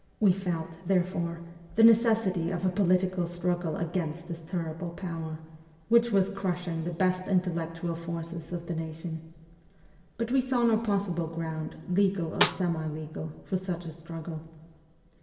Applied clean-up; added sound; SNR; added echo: none; Snare drum; 5 dB; reverberation time 2.4 s.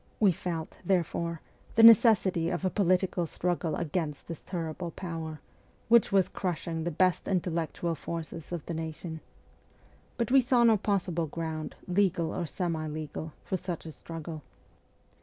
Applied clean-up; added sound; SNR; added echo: none; none; none; none.